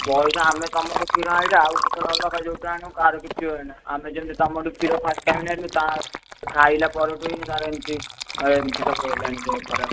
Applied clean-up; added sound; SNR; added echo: neural mask model RNNoise.